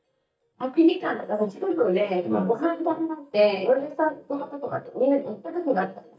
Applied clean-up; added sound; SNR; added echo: neural mask model DeepFilterNet 3.